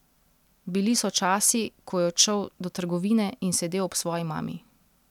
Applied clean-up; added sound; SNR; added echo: none; none; none; none.